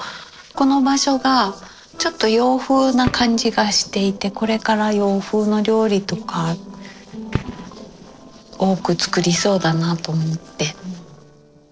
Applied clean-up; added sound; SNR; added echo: neural separator model SepFormer DNS4.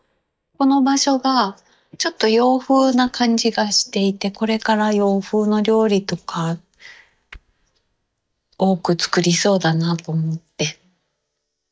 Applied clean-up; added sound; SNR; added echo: neural mask model DeepFilterNet 3.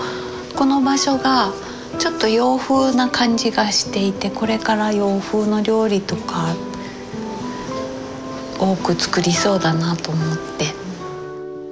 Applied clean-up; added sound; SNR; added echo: none; none; none; none.